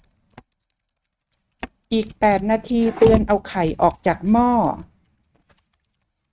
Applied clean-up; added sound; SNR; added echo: neural mask model RNNoise.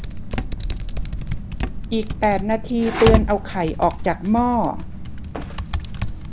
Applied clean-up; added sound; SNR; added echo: none; Typing; 2 dB; none.